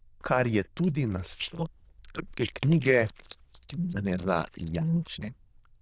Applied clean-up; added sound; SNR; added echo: neural diffusion model UNIVERSE++.